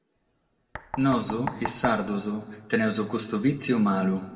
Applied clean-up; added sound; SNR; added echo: none; Knock; 14 dB; reverberation time 1.5 s.